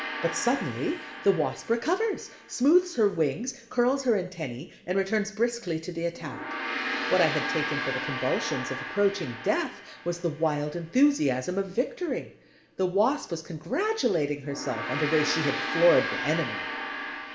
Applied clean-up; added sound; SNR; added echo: none; Gong; 8 dB; reverberation time 2.0 s.